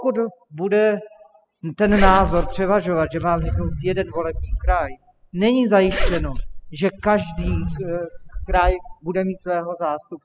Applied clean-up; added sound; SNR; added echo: classical method spectral subtraction.